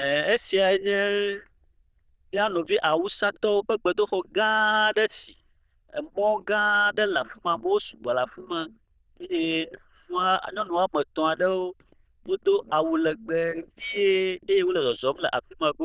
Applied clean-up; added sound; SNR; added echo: neural diffusion model UNIVERSE++.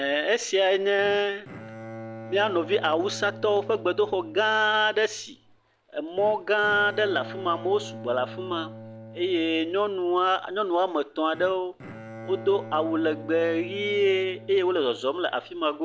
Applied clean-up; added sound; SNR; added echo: none; Bowed string instrument; 16 dB; none.